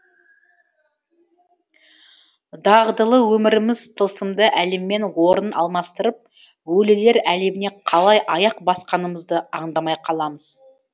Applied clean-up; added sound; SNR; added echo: none; none; none; none.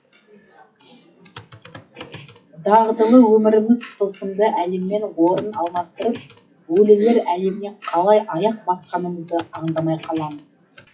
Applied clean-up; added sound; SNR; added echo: classical method WPE with log-MMSE.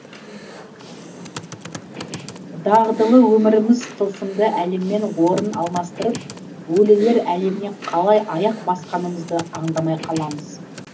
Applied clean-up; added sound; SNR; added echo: none; Computer keyboard; 15 dB; reverberation time 0.4 s.